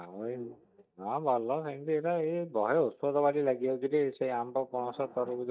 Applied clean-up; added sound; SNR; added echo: neural mask model DeepFilterNet 3.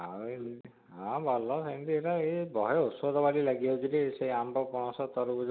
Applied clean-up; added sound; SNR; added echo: none; none; none; none.